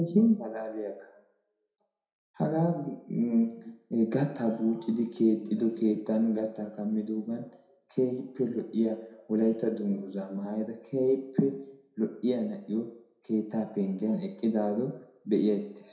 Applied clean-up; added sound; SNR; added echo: none; none; none; reverberation time 0.5 s.